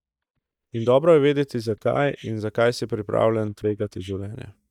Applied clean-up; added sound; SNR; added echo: neural mask model DeepFilterNet 3.